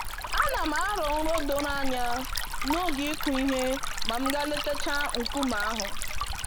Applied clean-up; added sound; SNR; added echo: none; Stream; 0 dB; none.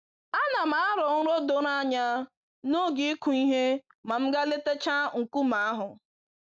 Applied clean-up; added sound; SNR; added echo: none; none; none; none.